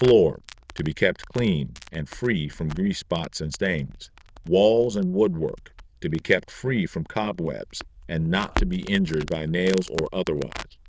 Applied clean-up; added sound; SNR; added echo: neural diffusion model UNIVERSE++.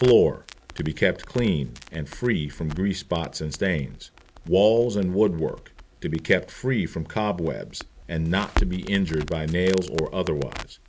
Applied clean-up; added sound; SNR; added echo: none; Crackle; 12 dB; none.